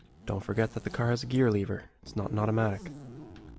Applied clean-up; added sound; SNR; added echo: none; Zipper (clothing); 17 dB; none.